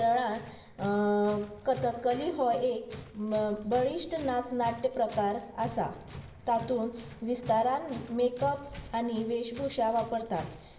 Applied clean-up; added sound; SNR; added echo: none; Tools; 16 dB; reverberation time 0.8 s.